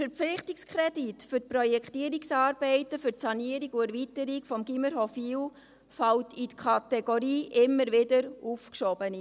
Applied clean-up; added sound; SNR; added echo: none; none; none; none.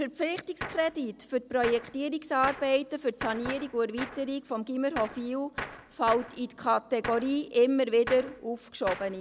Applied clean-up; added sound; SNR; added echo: none; Gunshot, gunfire; 13 dB; none.